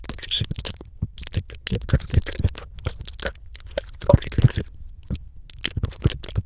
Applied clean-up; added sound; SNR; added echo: neural diffusion model UNIVERSE++.